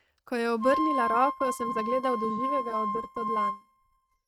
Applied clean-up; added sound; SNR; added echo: neural mask model RNNoise.